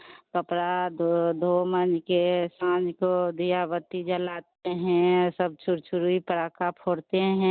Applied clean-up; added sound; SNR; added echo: none; none; none; none.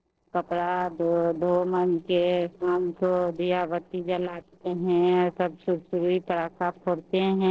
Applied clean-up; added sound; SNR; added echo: neural separator model SepFormer DNS4.